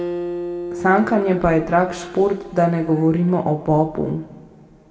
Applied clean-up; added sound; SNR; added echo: none; Acoustic guitar; 12 dB; reverberation time 1.9 s.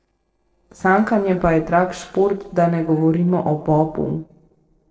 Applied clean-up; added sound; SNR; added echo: neural separator model SepFormer DNS4.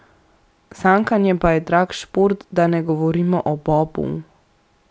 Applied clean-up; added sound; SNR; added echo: none; none; none; none.